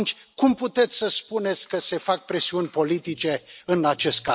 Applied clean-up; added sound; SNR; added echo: none; none; none; none.